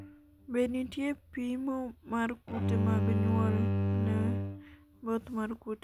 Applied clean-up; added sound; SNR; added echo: none; Bowed string instrument; -2 dB; none.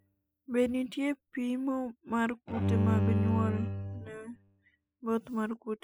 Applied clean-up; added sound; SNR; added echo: classical method spectral subtraction.